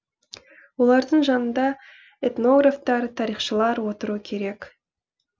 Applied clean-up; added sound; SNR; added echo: none; none; none; none.